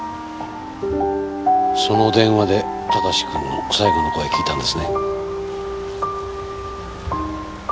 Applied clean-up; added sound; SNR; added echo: none; Wind instrument, woodwind instrument; 19 dB; none.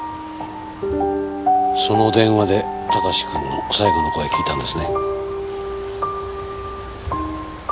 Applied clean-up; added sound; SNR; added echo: none; none; none; none.